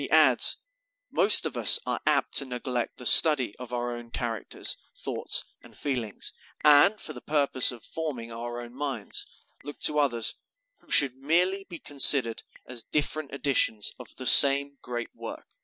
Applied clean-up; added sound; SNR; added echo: neural mask model DeepFilterNet 3.